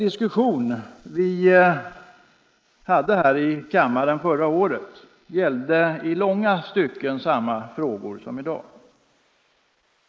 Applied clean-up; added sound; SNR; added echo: neural mask model Resemble Enhance denoiser.